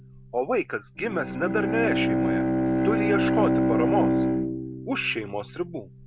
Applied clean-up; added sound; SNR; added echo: none; Bowed string instrument; -4 dB; none.